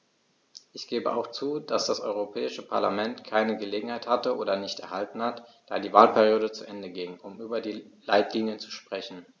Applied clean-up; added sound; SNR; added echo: none; none; none; none.